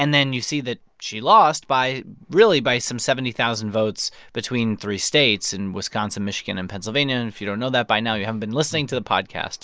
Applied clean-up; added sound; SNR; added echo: none; none; none; none.